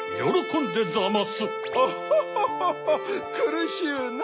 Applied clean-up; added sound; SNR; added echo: none; Trumpet; 15 dB; none.